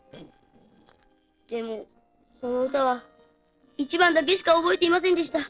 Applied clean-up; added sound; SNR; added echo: neural separator model SepFormer DNS4.